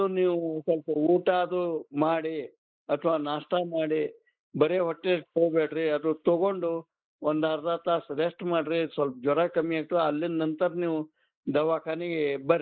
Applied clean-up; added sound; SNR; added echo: neural mask model Resemble Enhance denoiser.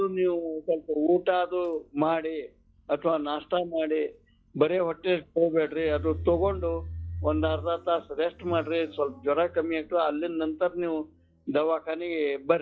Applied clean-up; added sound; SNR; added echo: classical method log-MMSE.